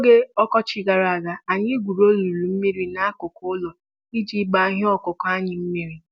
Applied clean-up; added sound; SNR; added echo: none; none; none; none.